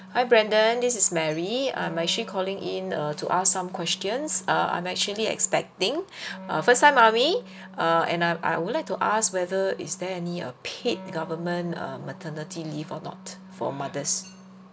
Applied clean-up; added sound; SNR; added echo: none; Wind instrument, woodwind instrument; 19 dB; none.